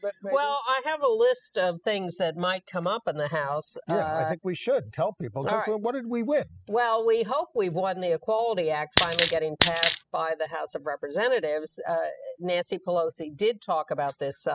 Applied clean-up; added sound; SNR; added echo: classical method spectral subtraction.